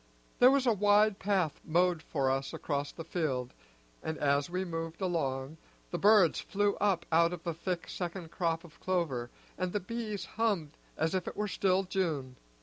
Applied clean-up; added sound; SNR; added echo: none; none; none; none.